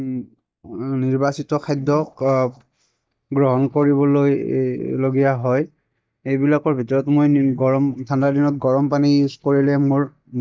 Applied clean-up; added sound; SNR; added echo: neural mask model DeepFilterNet 3.